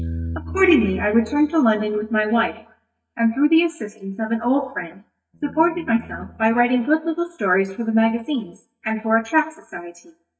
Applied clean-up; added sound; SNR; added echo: neural mask model DeepFilterNet 3.